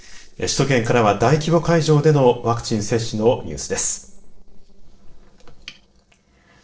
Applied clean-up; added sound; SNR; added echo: neural separator model SepFormer DNS4.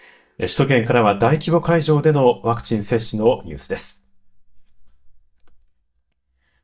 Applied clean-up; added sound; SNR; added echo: neural mask model DeepFilterNet 3.